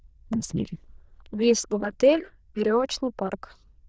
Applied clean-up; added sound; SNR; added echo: neural diffusion model UNIVERSE++.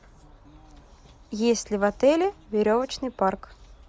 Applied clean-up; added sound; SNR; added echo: none; none; none; none.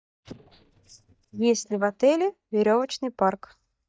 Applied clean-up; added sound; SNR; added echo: neural mask model DeepFilterNet 3.